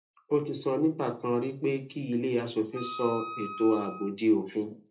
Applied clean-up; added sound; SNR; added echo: none; Wind instrument, woodwind instrument; 12 dB; reverberation time 0.3 s.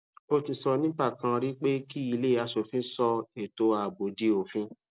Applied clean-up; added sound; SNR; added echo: none; none; none; none.